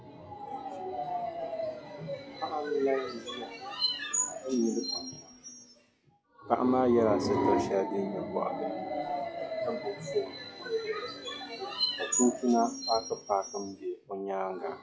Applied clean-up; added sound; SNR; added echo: classical method log-MMSE.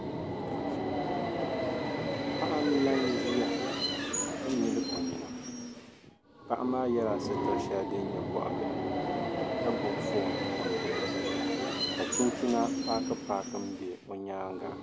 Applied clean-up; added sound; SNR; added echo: none; Subway, metro, underground; -2 dB; none.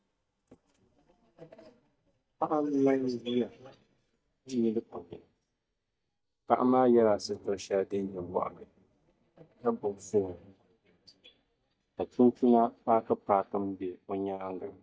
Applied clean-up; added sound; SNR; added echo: neural mask model DeepFilterNet 3.